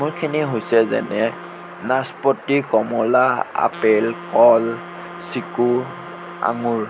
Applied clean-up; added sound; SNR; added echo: none; Wind instrument, woodwind instrument; 18 dB; none.